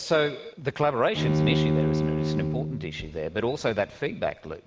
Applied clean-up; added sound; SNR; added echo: none; Bowed string instrument; -1 dB; none.